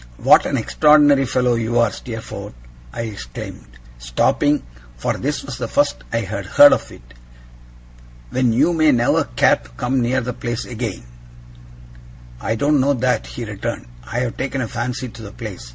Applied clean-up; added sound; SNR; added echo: none; none; none; none.